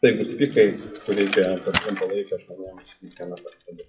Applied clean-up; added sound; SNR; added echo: classical method WPE with log-MMSE.